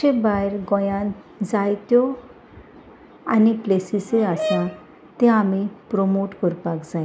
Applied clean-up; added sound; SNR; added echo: none; Brass instrument; 9 dB; none.